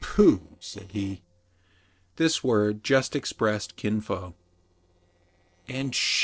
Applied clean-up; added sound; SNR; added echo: neural separator model SepFormer DNS4.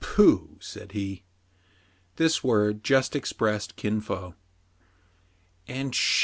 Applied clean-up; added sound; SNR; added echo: none; none; none; none.